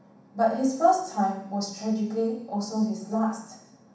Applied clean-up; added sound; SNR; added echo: none; none; none; reverberation time 0.7 s.